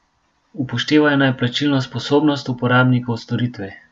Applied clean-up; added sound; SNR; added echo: none; none; none; none.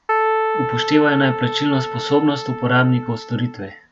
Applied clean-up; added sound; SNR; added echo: none; Keyboard (musical); 4 dB; none.